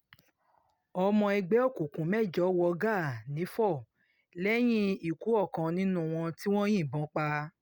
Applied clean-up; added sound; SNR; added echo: none; none; none; none.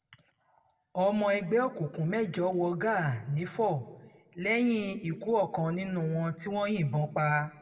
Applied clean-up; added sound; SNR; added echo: none; none; none; reverberation time 1.0 s.